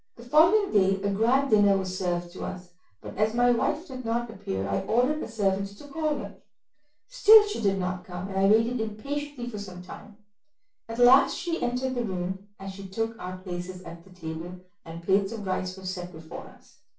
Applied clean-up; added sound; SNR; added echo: none; none; none; reverberation time 0.3 s.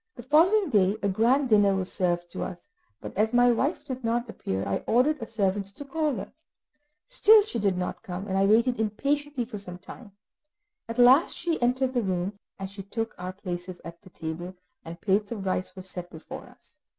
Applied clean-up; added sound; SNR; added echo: none; none; none; none.